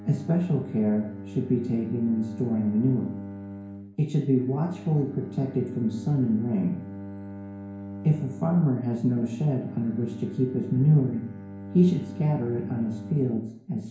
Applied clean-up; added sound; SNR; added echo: none; Bowed string instrument; 13 dB; reverberation time 0.6 s.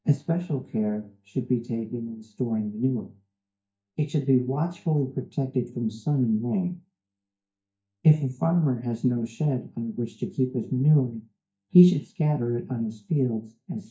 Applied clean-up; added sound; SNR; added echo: neural mask model DeepFilterNet 3.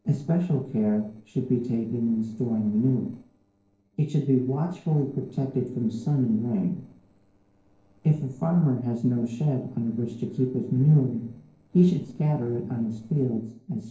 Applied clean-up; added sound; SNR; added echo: neural separator model SepFormer DNS4.